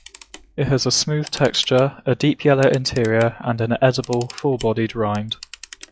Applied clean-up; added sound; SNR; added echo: classical method log-MMSE.